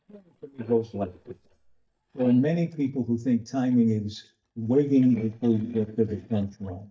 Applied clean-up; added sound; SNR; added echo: neural mask model DeepFilterNet 3.